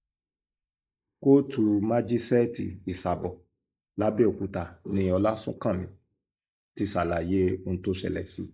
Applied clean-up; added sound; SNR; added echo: neural mask model Resemble Enhance denoiser.